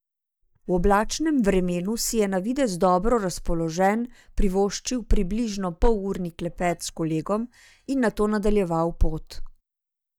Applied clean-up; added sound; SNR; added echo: neural mask model DeepFilterNet 3.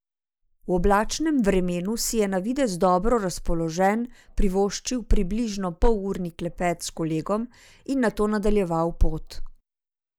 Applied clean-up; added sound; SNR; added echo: neural mask model Resemble Enhance denoiser.